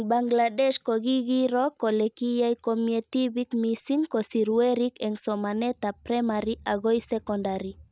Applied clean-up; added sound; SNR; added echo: none; none; none; none.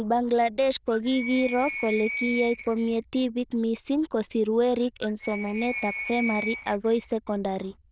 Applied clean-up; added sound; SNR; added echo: neural diffusion model UNIVERSE++.